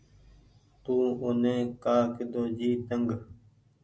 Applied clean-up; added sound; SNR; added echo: none; none; none; none.